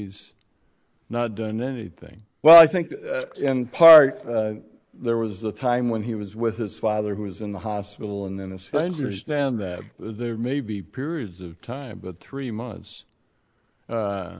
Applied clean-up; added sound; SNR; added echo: neural mask model Resemble Enhance denoiser.